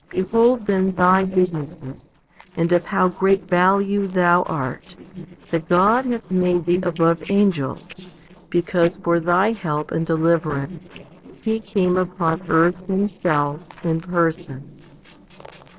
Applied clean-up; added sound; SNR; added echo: neural separator model SepFormer DNS4.